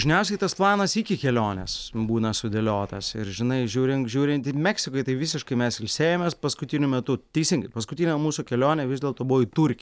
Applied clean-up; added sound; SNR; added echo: none; none; none; none.